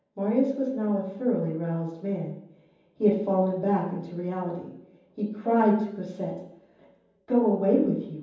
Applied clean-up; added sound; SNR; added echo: none; none; none; reverberation time 0.9 s.